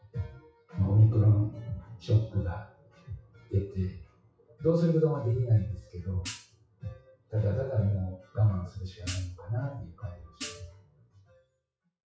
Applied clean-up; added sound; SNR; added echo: classical method WPE with log-MMSE.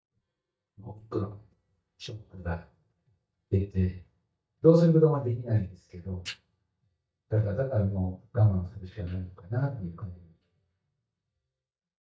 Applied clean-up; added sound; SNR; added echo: neural mask model DeepFilterNet 3.